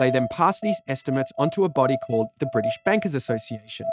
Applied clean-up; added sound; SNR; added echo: neural mask model RNNoise.